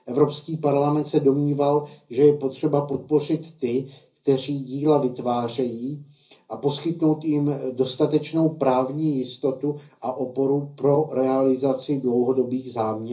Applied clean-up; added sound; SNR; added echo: none; none; none; reverberation time 0.5 s.